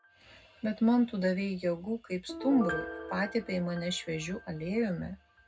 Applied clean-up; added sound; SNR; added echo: none; Piano; 13 dB; reverberation time 0.3 s.